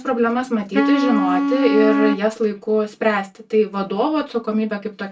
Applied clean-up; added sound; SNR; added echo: none; Wind instrument, woodwind instrument; 0 dB; reverberation time 0.2 s.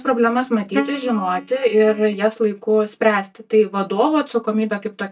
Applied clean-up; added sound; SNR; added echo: neural mask model DeepFilterNet 3.